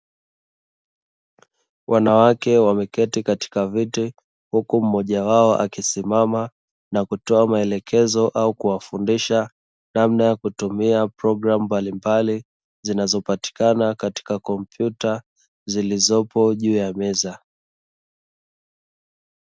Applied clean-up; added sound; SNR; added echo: none; none; none; none.